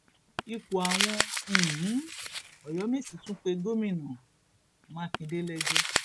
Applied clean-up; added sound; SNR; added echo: none; Crumpling, crinkling; 0 dB; none.